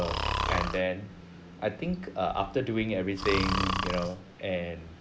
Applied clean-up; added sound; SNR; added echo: none; Breathing; 3 dB; none.